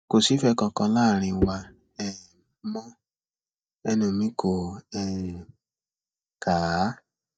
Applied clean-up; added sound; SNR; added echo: neural mask model DeepFilterNet 3.